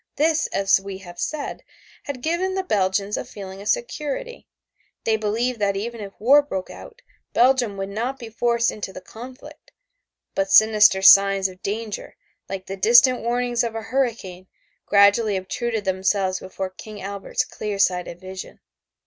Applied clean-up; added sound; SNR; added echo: none; none; none; none.